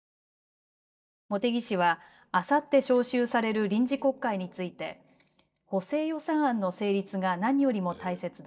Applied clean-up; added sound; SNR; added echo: neural mask model DeepFilterNet 3.